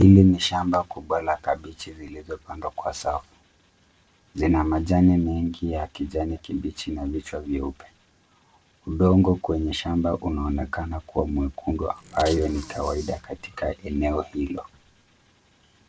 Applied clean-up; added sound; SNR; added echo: none; Bicycle; 17 dB; none.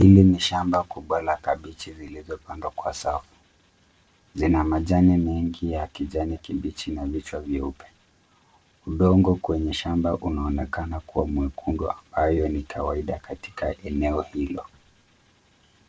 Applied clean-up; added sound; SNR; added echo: none; none; none; none.